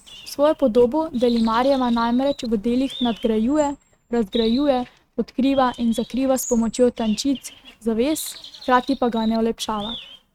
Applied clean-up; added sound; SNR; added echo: neural mask model RNNoise.